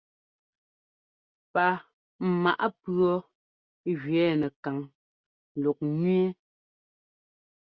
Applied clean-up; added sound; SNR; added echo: none; none; none; none.